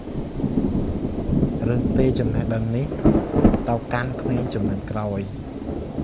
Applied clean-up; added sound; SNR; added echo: none; Rain; -4 dB; none.